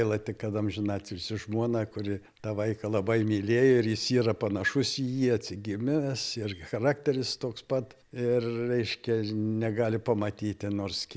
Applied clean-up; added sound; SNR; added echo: none; none; none; none.